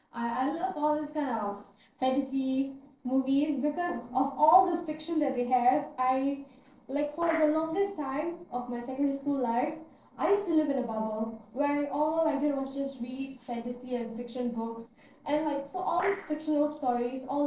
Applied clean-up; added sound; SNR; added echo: neural separator model SepFormer DNS4.